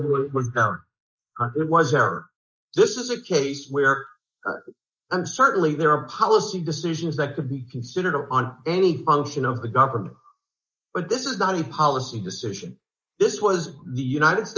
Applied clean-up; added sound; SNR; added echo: neural mask model Resemble Enhance denoiser.